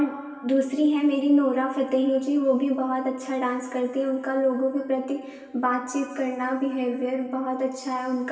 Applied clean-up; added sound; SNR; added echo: none; none; none; reverberation time 2.7 s.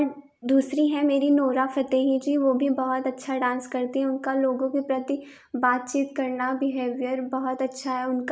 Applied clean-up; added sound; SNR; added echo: none; none; none; none.